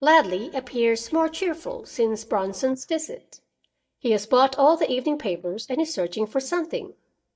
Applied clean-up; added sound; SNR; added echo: neural mask model DeepFilterNet 3.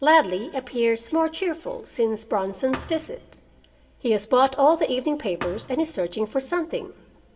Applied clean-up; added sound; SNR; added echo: none; Thump, thud; 16 dB; reverberation time 1.3 s.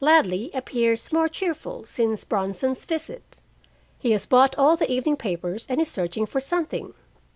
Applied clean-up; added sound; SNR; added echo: none; none; none; none.